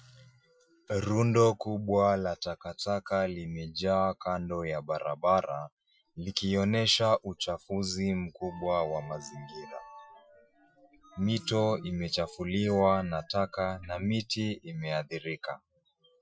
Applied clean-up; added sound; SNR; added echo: classical method Wiener filter.